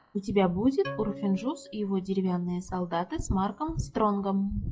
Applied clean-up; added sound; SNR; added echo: classical method WPE with log-MMSE.